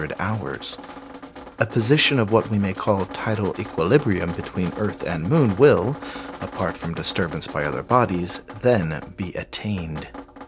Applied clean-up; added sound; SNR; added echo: none; Drip; 15 dB; none.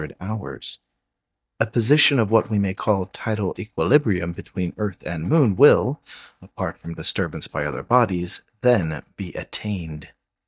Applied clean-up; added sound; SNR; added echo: neural mask model DeepFilterNet 3.